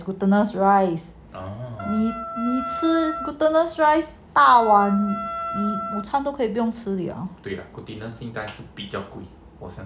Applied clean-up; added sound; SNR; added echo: none; Wind instrument, woodwind instrument; 8 dB; none.